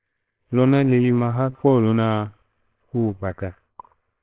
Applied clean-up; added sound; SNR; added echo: neural separator model SepFormer WHAMR!.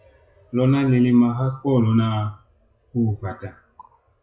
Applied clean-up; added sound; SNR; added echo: classical method WPE with log-MMSE.